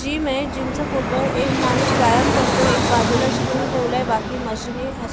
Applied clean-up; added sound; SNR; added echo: none; Fixed-wing aircraft, airplane; -1 dB; none.